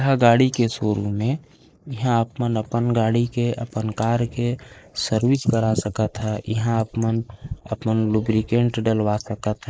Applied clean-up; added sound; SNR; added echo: neural mask model Resemble Enhance denoiser.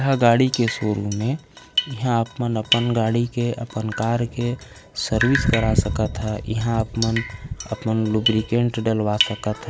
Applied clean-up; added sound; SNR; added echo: none; Drip; 9 dB; none.